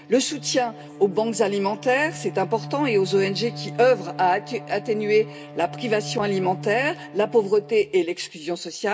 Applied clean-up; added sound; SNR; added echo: none; Bowed string instrument; 14 dB; reverberation time 0.3 s.